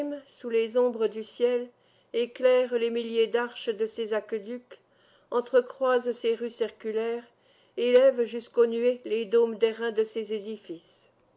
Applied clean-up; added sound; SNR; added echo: none; none; none; none.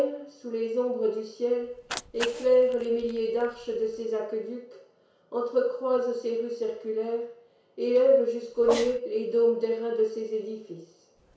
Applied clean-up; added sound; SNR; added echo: none; Cat; 17 dB; reverberation time 0.6 s.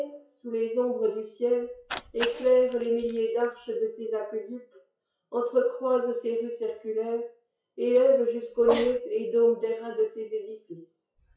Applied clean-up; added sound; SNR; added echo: classical method WPE with log-MMSE.